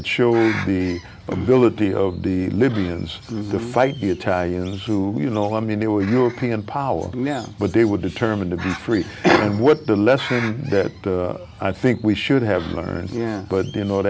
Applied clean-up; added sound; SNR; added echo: none; Bird; 18 dB; none.